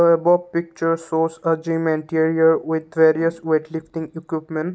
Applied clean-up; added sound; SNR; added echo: none; none; none; none.